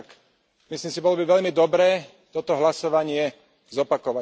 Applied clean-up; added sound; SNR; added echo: none; none; none; none.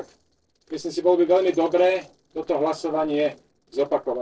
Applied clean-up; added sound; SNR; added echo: neural separator model SepFormer DNS4.